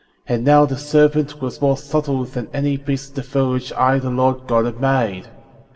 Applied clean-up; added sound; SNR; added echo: none; none; none; reverberation time 0.3 s.